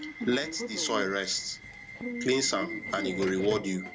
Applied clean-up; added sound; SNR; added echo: none; Subway, metro, underground / Alarm; 7 dB; none.